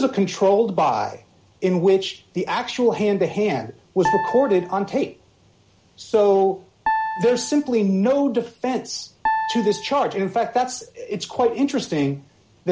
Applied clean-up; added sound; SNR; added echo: none; Piano; 6 dB; none.